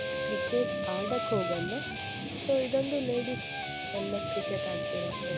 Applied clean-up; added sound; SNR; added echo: none; Wind instrument, woodwind instrument + Guitar; 0 dB; none.